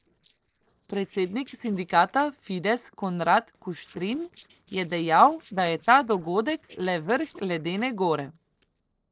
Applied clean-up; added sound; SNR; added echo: neural separator model SepFormer DNS4.